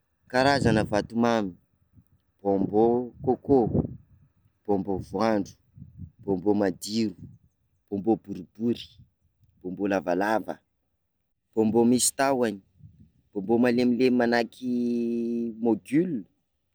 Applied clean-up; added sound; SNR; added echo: none; none; none; none.